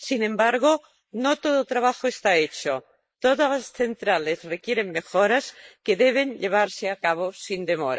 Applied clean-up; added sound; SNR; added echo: neural mask model Resemble Enhance denoiser.